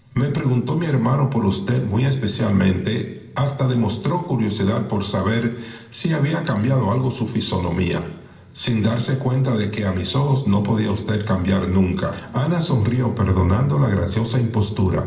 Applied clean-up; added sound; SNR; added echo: none; none; none; reverberation time 1.7 s.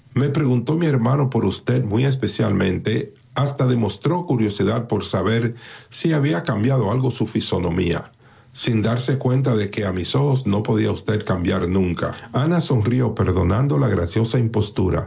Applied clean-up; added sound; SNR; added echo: none; none; none; none.